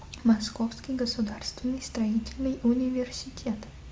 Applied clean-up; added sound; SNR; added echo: none; none; none; none.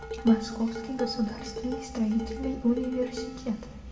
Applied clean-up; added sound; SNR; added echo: none; Dishes, pots, and pans; 9 dB; reverberation time 1.7 s.